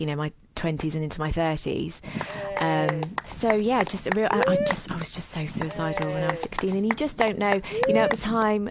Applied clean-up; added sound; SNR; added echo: none; Applause / Cheering / Clapping; 2 dB; none.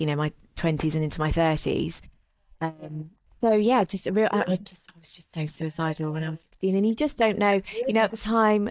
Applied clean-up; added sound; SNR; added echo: neural mask model DeepFilterNet 3.